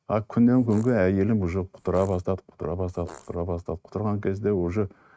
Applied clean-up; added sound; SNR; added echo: neural mask model RNNoise.